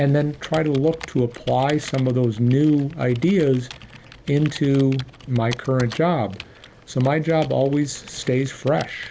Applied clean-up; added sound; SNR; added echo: none; Computer keyboard; 20 dB; none.